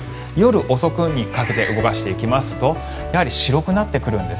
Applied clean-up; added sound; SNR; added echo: none; none; none; none.